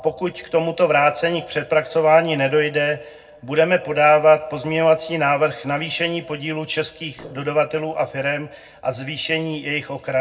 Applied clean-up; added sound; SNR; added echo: neural separator model SepFormer DNS4.